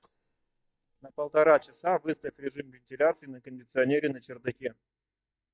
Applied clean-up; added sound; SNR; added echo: neural mask model DeepFilterNet 3.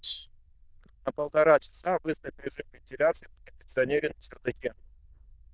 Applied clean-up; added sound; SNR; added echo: neural diffusion model UNIVERSE++.